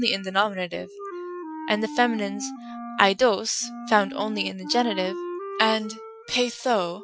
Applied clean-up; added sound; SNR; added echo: classical method Wiener filter.